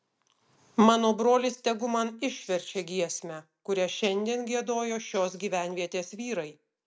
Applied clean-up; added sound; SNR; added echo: none; none; none; none.